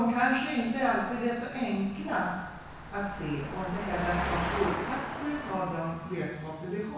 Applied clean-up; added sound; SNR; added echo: none; Engine; 8 dB; reverberation time 1.1 s.